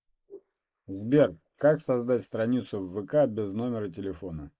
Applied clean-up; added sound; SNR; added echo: neural mask model Resemble Enhance denoiser.